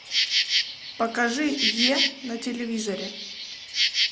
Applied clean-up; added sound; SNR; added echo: none; Insect; -2 dB; none.